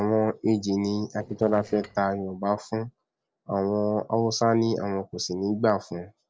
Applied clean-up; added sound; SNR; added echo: neural separator model SepFormer DNS4.